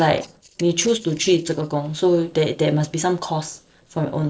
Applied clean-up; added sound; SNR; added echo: neural separator model SepFormer DNS4.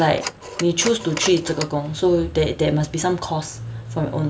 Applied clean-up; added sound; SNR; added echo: none; Telephone; 14 dB; none.